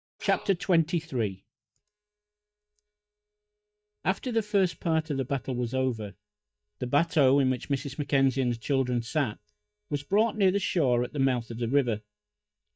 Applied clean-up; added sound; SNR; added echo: neural mask model DeepFilterNet 3.